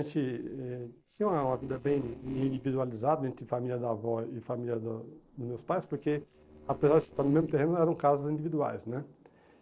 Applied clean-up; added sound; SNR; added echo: neural separator model SepFormer DNS4.